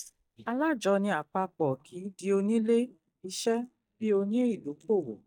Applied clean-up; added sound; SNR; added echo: neural mask model DeepFilterNet 3.